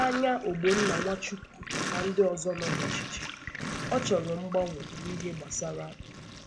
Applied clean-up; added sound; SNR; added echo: none; Sink (filling or washing); 5 dB; none.